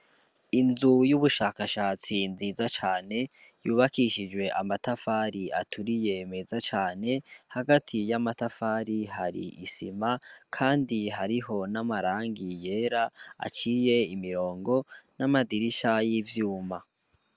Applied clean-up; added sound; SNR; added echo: none; none; none; none.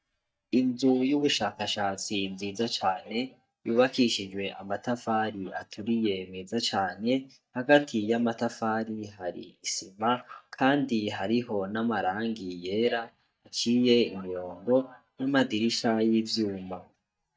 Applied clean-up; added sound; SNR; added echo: neural mask model DeepFilterNet 3.